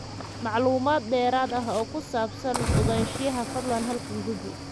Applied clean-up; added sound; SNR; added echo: none; Cricket / Waves, surf; 5 dB; none.